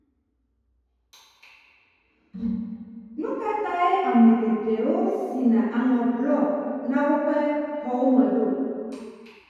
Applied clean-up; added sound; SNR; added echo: none; none; none; reverberation time 2.2 s.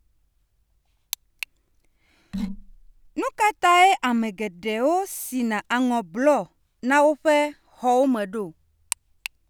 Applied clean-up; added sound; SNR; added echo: none; none; none; none.